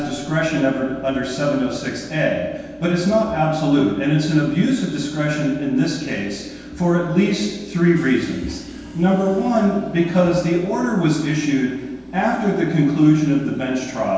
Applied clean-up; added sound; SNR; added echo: none; Subway, metro, underground / Train; 18 dB; reverberation time 1.2 s.